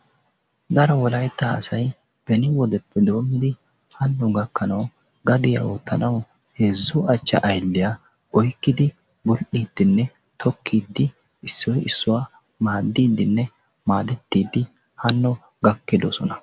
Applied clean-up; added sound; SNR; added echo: none; none; none; none.